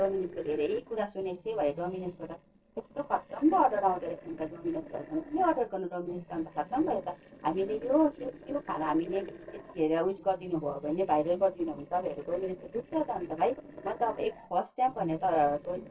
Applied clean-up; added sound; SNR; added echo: neural separator model SepFormer DNS4.